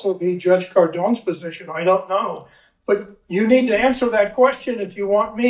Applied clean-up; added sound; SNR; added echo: neural mask model DeepFilterNet 3.